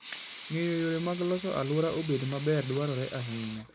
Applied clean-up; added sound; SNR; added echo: none; Sink (filling or washing) / Water tap, faucet / Liquid; 14 dB; none.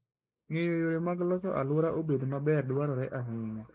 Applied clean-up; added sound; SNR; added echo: neural mask model Resemble Enhance denoiser.